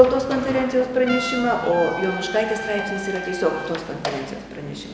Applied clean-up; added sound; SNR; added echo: none; Trumpet; 11 dB; none.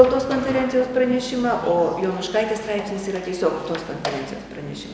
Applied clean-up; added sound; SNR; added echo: none; none; none; none.